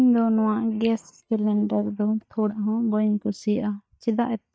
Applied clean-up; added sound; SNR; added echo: neural mask model DeepFilterNet 3.